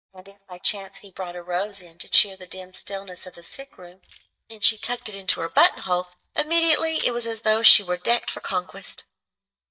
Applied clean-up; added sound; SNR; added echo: neural mask model DeepFilterNet 3.